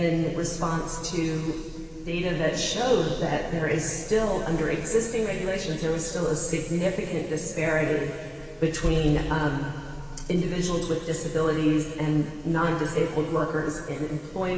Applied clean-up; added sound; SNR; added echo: none; none; none; reverberation time 2.4 s.